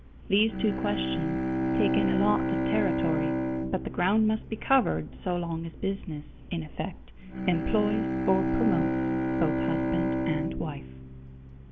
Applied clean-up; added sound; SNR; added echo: none; Bowed string instrument; 0 dB; none.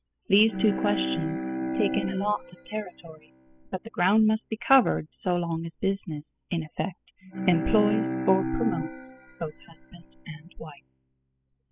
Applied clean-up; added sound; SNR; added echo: classical method spectral subtraction.